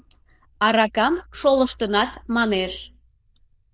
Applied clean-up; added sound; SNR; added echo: neural diffusion model UNIVERSE++.